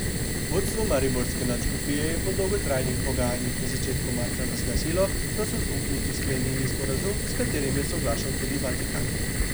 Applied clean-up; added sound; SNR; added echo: none; Fire; -4 dB; none.